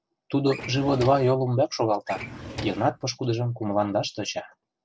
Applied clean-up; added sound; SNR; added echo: none; Drawer open or close; 12 dB; none.